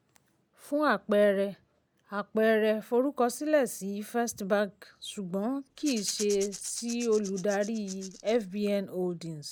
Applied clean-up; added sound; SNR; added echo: none; Rattle / Rattle (instrument); 14 dB; none.